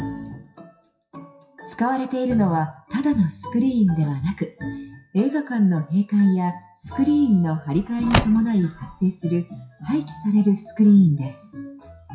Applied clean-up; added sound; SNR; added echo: classical method WPE with log-MMSE.